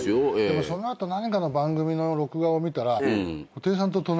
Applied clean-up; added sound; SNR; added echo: none; none; none; none.